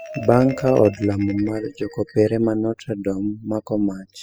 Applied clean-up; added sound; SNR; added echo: classical method spectral subtraction.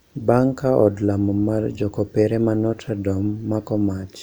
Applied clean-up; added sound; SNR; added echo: none; none; none; none.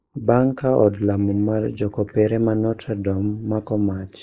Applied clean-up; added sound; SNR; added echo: neural mask model Resemble Enhance denoiser.